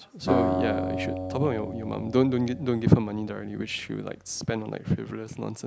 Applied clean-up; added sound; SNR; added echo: none; Acoustic guitar; 5 dB; none.